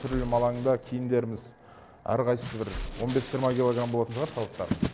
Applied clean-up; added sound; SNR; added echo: none; Tools + Crumpling, crinkling; 10 dB; none.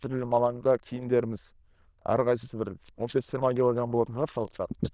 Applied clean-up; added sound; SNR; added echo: neural diffusion model UNIVERSE++.